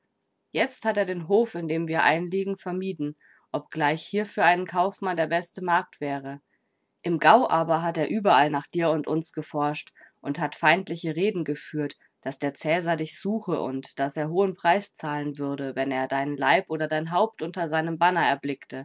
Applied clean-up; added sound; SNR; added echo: none; none; none; none.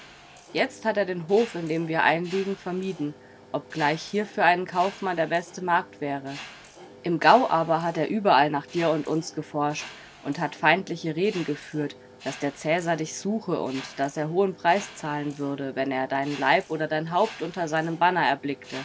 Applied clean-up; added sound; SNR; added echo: none; Mechanisms; 19 dB; none.